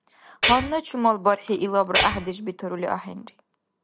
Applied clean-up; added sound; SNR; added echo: none; Tools; -2 dB; none.